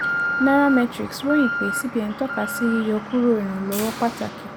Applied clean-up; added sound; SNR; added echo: none; Alarm; 6 dB; none.